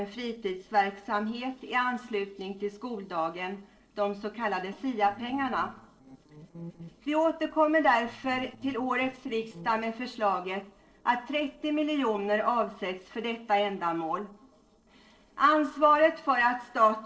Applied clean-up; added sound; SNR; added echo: neural separator model SepFormer DNS4.